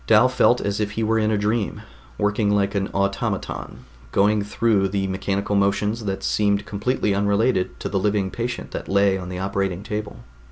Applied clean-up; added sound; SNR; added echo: none; none; none; none.